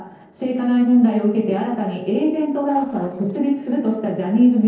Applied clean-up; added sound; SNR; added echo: neural separator model SepFormer DNS4.